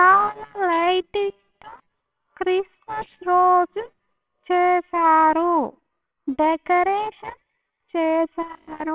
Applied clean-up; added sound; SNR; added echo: neural separator model SepFormer WHAMR!.